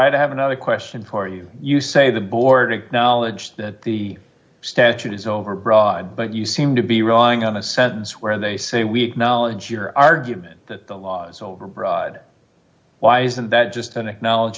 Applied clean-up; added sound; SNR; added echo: none; none; none; none.